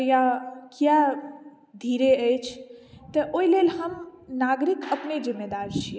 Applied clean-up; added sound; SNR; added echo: none; none; none; none.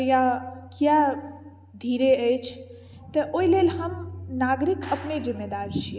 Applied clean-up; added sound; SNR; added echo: none; Bass guitar; 16 dB; none.